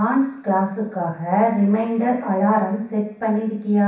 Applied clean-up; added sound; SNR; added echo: none; none; none; reverberation time 0.7 s.